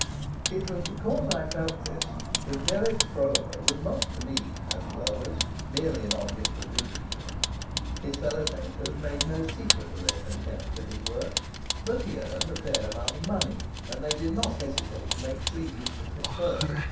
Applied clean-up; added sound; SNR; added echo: none; Vehicle; -2 dB; reverberation time 0.7 s.